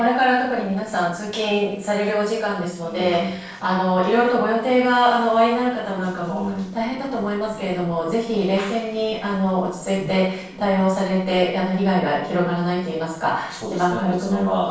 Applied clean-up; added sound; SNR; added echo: neural separator model SepFormer DNS4.